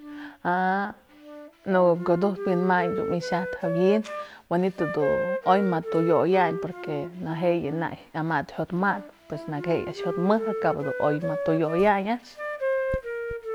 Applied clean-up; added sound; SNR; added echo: none; Wind instrument, woodwind instrument; 7 dB; none.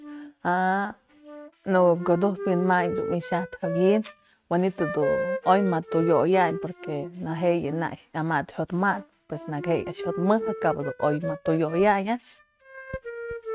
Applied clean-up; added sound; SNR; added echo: neural mask model RNNoise.